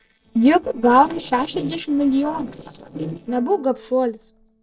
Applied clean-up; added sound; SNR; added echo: neural separator model SepFormer DNS4.